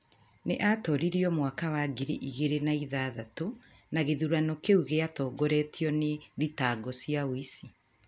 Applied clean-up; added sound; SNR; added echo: none; none; none; none.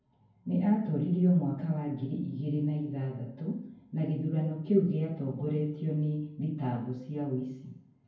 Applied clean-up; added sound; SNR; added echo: none; none; none; reverberation time 0.9 s.